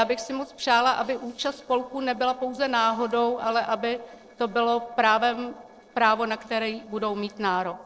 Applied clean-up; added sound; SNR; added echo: neural separator model SepFormer DNS4.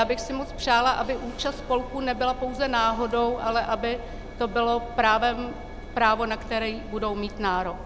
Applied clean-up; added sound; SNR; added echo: none; Engine; 12 dB; none.